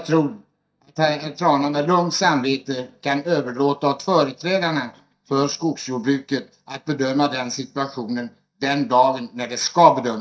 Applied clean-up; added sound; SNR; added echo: neural mask model DeepFilterNet 3.